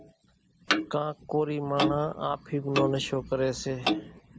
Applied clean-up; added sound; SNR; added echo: none; Clock; 3 dB; none.